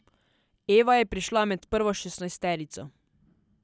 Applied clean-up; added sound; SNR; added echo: none; none; none; none.